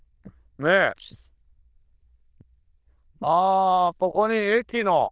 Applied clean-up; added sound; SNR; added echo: neural diffusion model UNIVERSE++.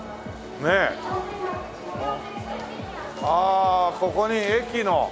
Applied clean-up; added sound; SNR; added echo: none; none; none; none.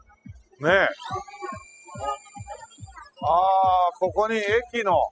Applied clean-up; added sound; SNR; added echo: classical method spectral subtraction.